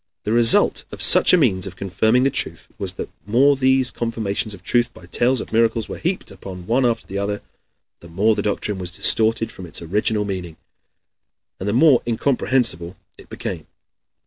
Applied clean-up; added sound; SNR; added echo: none; none; none; none.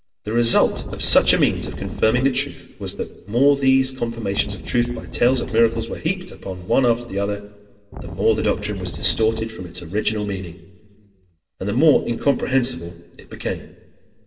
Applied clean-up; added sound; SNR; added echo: none; Wind; 8 dB; reverberation time 1.5 s.